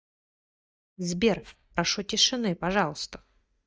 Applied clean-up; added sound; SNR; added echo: neural mask model DeepFilterNet 3.